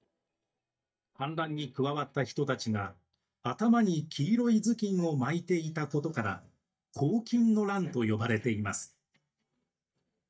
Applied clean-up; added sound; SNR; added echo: neural mask model DeepFilterNet 3.